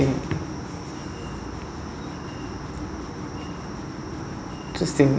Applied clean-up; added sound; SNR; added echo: none; none; none; none.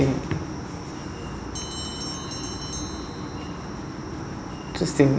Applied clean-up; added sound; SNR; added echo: none; Bell; 14 dB; none.